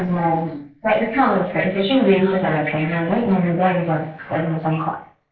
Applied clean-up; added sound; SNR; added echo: neural mask model Resemble Enhance denoiser.